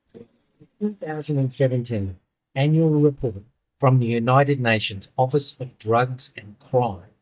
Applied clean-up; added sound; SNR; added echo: neural mask model DeepFilterNet 3.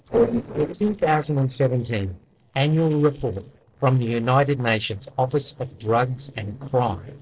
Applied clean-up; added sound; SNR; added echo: neural separator model SepFormer DNS4.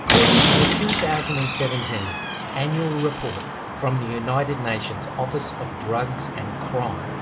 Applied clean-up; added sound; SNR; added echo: none; Slam; -1 dB; reverberation time 0.2 s.